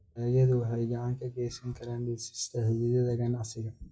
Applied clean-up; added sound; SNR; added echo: classical method WPE with log-MMSE.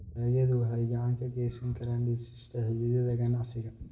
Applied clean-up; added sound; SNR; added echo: none; Gunshot, gunfire; 19 dB; reverberation time 0.6 s.